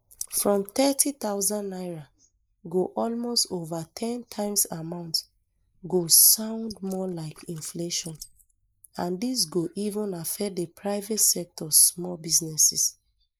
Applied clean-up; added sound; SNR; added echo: neural mask model Resemble Enhance denoiser.